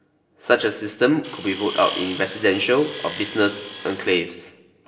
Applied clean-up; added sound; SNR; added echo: none; Tools; 12 dB; reverberation time 0.8 s.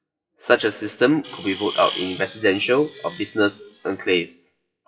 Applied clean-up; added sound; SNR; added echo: classical method WPE with log-MMSE.